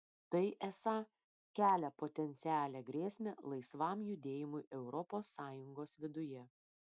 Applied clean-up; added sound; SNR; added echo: none; none; none; none.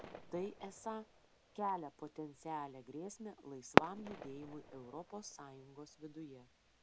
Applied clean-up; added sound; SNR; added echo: none; Fireworks; -5 dB; none.